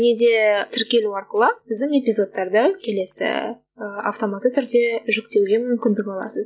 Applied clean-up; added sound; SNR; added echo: none; none; none; none.